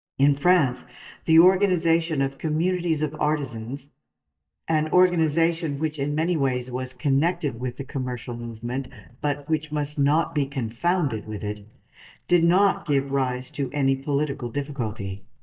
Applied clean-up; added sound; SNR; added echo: neural mask model DeepFilterNet 3.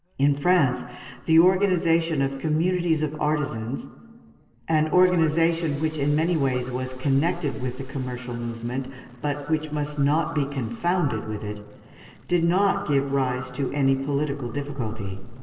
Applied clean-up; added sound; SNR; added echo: neural separator model SepFormer DNS4.